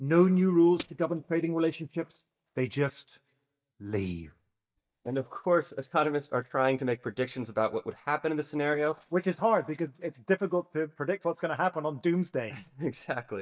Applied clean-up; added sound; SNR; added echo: neural mask model DeepFilterNet 3.